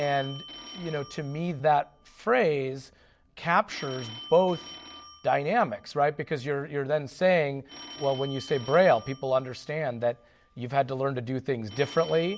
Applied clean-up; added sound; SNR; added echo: none; Telephone; 19 dB; none.